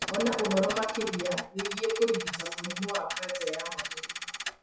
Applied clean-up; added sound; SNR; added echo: classical method WPE with log-MMSE.